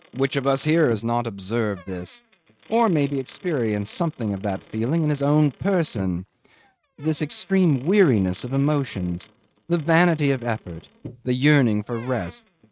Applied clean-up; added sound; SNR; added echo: neural mask model RNNoise.